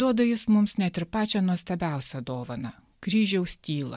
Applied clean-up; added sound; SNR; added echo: none; none; none; none.